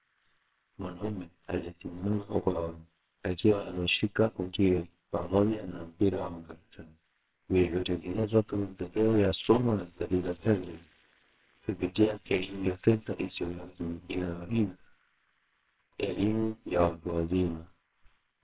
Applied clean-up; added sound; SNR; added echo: neural separator model SepFormer WHAMR!.